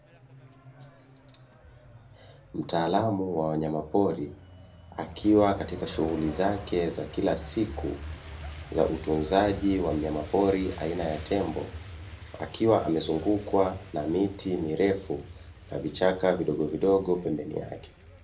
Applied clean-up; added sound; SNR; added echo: none; Truck; 14 dB; reverberation time 0.3 s.